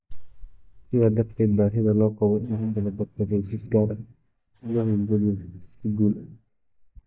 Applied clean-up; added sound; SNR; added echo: neural mask model DeepFilterNet 3.